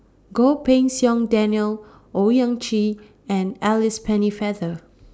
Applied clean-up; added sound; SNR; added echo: none; none; none; none.